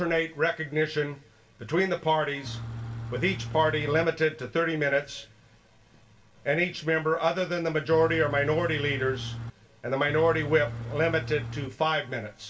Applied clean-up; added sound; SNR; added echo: none; Engine / Truck; 7 dB; reverberation time 0.2 s.